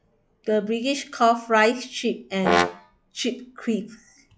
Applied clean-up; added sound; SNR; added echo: classical method log-MMSE.